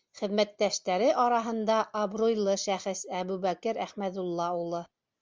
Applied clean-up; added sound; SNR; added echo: none; none; none; none.